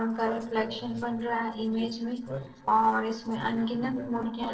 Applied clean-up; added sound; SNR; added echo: neural separator model SepFormer DNS4.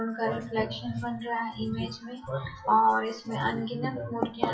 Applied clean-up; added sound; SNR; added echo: classical method WPE with log-MMSE.